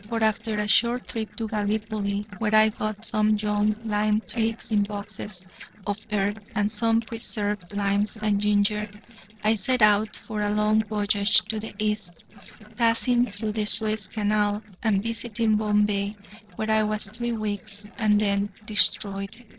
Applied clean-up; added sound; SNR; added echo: neural separator model SepFormer DNS4.